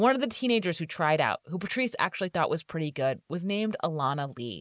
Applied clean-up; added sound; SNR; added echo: none; none; none; none.